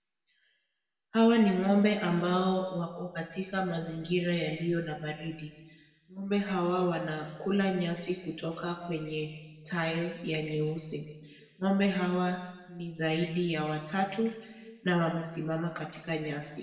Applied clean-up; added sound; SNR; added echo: none; none; none; reverberation time 1.3 s.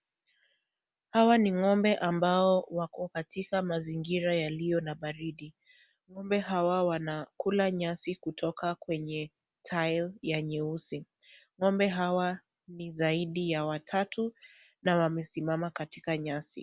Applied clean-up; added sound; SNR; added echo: none; none; none; none.